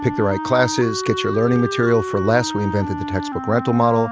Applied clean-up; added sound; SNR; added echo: none; Wind instrument, woodwind instrument; 7 dB; none.